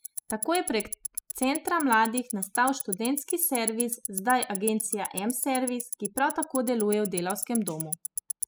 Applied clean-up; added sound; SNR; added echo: classical method spectral subtraction.